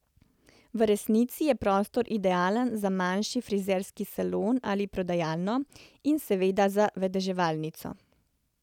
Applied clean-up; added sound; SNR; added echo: none; none; none; none.